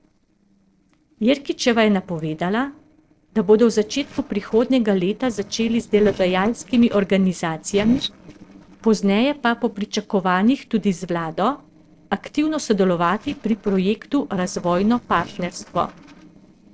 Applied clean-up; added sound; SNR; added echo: neural separator model SepFormer DNS4.